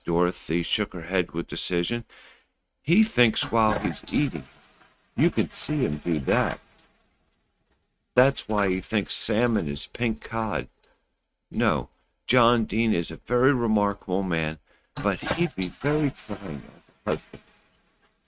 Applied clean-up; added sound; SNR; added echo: neural mask model RNNoise.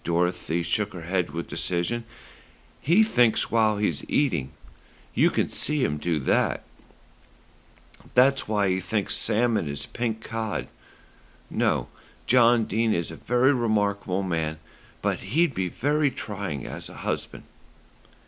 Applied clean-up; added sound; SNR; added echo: none; none; none; none.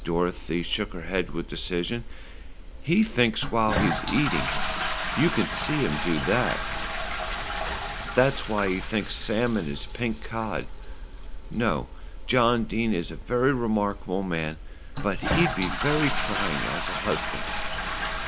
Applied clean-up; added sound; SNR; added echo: none; Toilet flush; 3 dB; none.